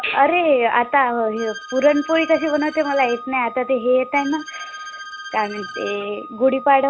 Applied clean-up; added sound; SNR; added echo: none; Organ + Bowed string instrument; 14 dB; none.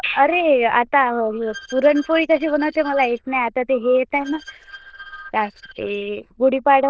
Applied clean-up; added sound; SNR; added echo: neural diffusion model UNIVERSE++.